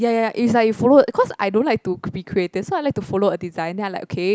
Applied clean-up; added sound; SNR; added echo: none; none; none; none.